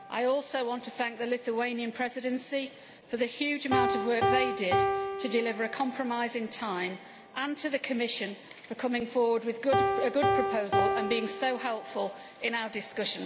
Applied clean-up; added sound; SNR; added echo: none; Piano; 2 dB; none.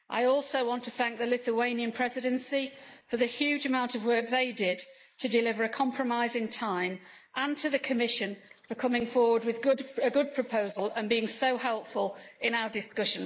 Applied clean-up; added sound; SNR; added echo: neural mask model Resemble Enhance denoiser.